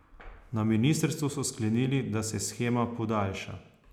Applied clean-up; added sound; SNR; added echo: none; none; none; none.